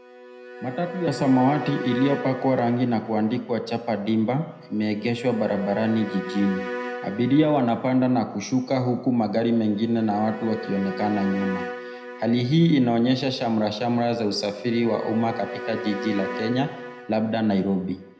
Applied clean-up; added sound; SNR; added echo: none; Bowed string instrument; 12 dB; reverberation time 0.8 s.